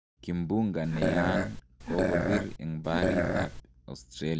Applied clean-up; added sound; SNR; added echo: none; Burping, eructation; -3 dB; none.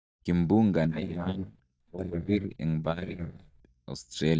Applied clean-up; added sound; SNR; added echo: neural mask model DeepFilterNet 3.